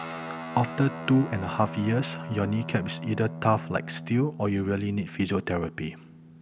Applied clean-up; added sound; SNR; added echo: none; Guitar; 11 dB; none.